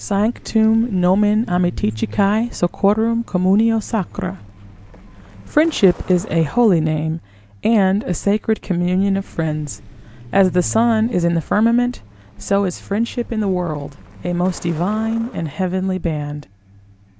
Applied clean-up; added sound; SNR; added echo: none; Truck; 19 dB; none.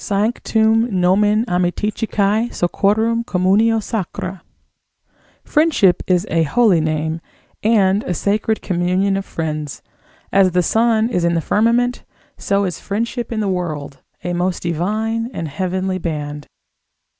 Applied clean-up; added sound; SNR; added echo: none; none; none; none.